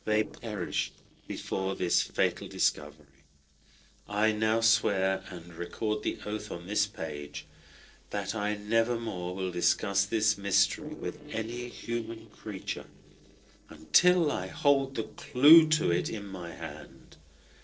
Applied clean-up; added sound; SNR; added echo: neural separator model SepFormer DNS4.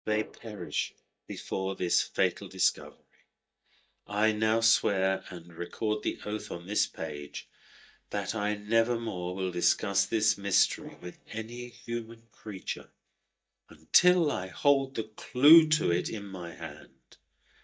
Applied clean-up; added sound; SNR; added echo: neural mask model DeepFilterNet 3.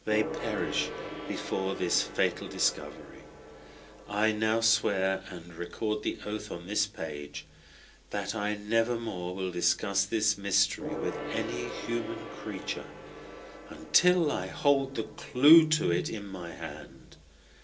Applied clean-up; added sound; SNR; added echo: none; Gong; 13 dB; reverberation time 0.2 s.